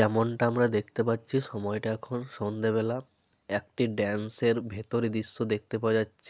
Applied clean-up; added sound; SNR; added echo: none; none; none; none.